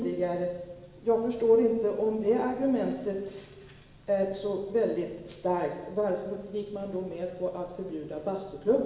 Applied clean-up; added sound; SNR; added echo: none; Bowed string instrument; 16 dB; reverberation time 0.9 s.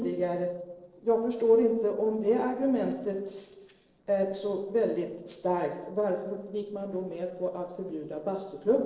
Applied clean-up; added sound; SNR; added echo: neural separator model SepFormer DNS4.